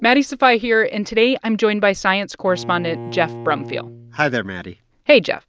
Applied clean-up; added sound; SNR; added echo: none; Bowed string instrument; 15 dB; none.